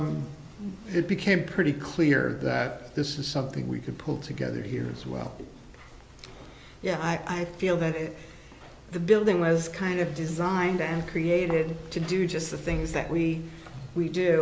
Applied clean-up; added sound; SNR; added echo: none; none; none; none.